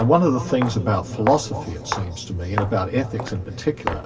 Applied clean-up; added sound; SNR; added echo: none; Walk, footsteps; 10 dB; reverberation time 2.4 s.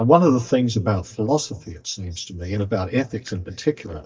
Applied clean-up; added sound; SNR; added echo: neural mask model DeepFilterNet 3.